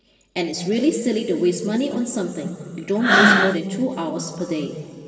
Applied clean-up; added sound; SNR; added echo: none; Breathing; -3 dB; reverberation time 2.5 s.